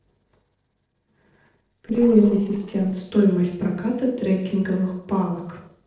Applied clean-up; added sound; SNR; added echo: neural separator model SepFormer DNS4.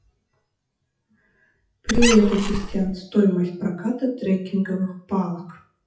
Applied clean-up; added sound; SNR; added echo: classical method WPE with log-MMSE.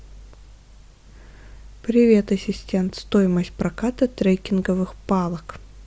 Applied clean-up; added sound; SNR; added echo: none; none; none; none.